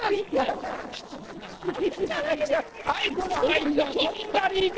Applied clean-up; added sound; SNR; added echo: neural separator model SepFormer DNS4.